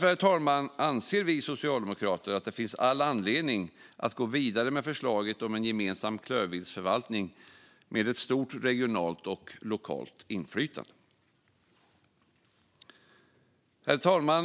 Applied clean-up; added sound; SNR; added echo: none; none; none; none.